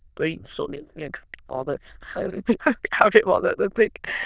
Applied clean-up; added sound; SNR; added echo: neural diffusion model UNIVERSE++.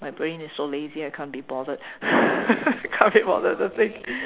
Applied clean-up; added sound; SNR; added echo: none; none; none; none.